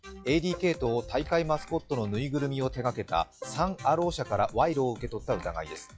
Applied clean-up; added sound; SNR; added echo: classical method log-MMSE.